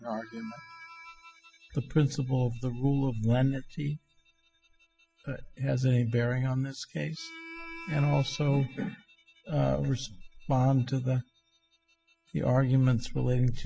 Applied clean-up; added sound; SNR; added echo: classical method spectral subtraction.